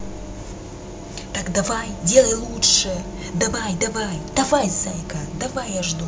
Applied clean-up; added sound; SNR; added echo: none; none; none; none.